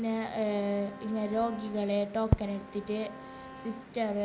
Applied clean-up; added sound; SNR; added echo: none; Bowed string instrument; 17 dB; none.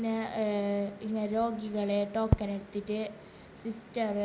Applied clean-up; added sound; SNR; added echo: none; none; none; none.